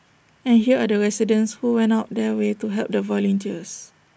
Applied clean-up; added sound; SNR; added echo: none; none; none; none.